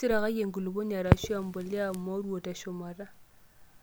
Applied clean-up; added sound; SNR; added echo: none; Crackle; -1 dB; none.